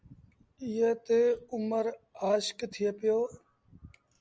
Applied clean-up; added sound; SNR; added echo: none; none; none; none.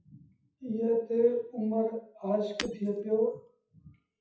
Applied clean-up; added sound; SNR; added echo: classical method WPE with log-MMSE.